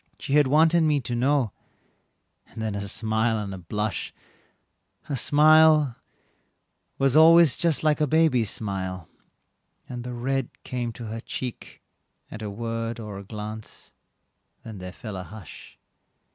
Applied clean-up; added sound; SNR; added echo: none; none; none; none.